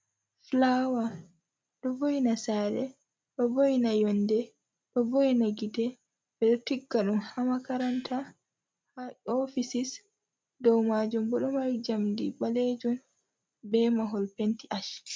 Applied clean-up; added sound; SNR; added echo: none; Gong; 20 dB; none.